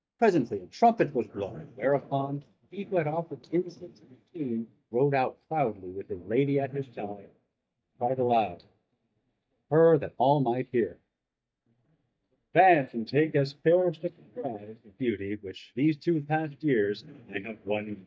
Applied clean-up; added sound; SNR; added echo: neural mask model DeepFilterNet 3.